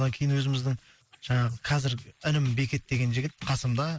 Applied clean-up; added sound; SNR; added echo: neural mask model Resemble Enhance denoiser.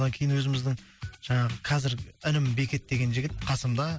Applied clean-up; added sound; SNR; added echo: none; none; none; none.